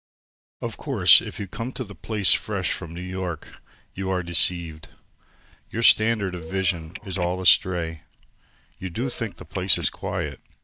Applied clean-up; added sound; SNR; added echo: neural mask model DeepFilterNet 3.